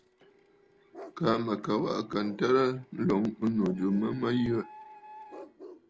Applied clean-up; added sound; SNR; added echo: none; Printer + Bark; 20 dB; none.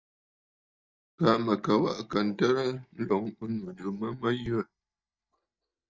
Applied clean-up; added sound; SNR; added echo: neural mask model DeepFilterNet 3.